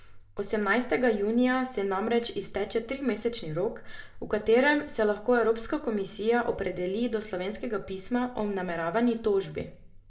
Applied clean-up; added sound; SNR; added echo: none; none; none; reverberation time 0.4 s.